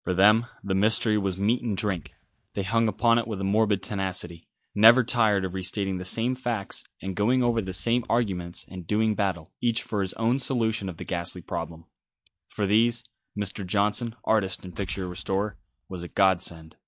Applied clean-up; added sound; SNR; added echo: neural mask model DeepFilterNet 3.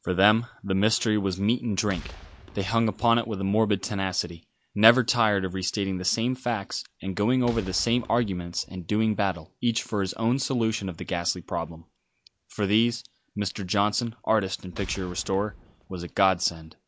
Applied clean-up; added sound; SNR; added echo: none; Boom; 17 dB; none.